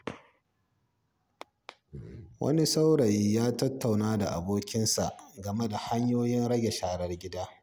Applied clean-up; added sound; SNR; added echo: none; none; none; none.